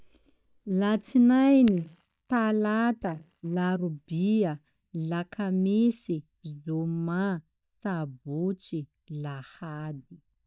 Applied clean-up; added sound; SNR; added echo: neural mask model DeepFilterNet 3.